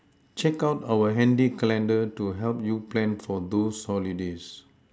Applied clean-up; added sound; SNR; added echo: none; none; none; none.